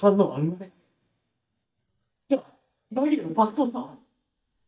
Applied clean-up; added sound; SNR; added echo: neural mask model DeepFilterNet 3.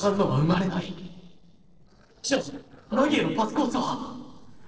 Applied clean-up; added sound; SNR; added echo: neural separator model SepFormer DNS4.